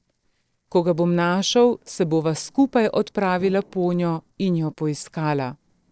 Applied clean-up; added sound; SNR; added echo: neural separator model SepFormer DNS4.